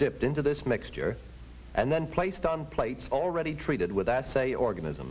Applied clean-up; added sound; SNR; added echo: none; none; none; none.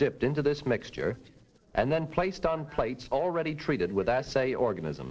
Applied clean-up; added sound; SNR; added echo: neural separator model SepFormer DNS4.